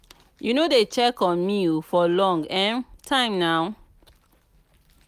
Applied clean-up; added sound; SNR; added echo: none; none; none; none.